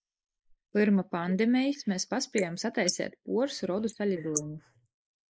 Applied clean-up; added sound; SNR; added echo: neural mask model Resemble Enhance denoiser.